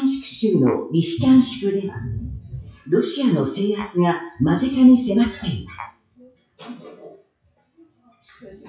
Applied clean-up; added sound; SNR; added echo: classical method WPE with log-MMSE.